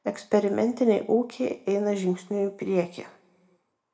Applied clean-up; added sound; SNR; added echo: none; none; none; reverberation time 0.5 s.